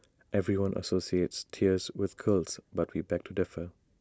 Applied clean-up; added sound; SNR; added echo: none; none; none; none.